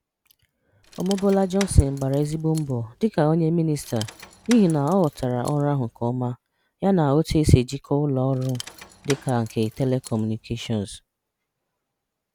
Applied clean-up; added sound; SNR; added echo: none; Rattle / Keys jangling; 18 dB; none.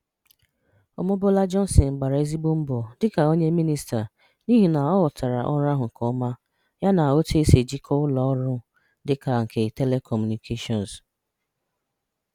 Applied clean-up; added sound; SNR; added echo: none; none; none; none.